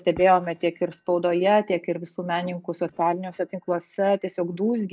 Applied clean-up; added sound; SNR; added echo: neural mask model DeepFilterNet 3.